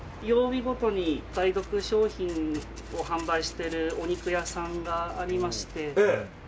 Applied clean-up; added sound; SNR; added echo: none; none; none; none.